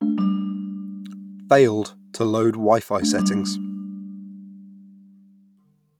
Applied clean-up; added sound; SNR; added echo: none; Ringtone; 4 dB; none.